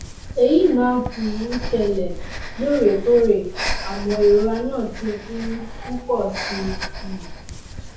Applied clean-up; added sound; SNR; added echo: none; Breathing; 8 dB; reverberation time 0.5 s.